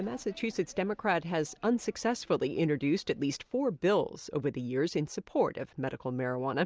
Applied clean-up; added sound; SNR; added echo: none; none; none; none.